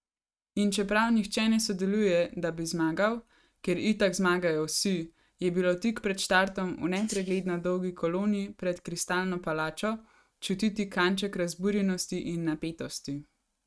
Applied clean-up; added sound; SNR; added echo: neural mask model RNNoise.